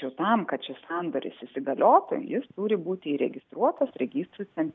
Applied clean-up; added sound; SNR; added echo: none; none; none; none.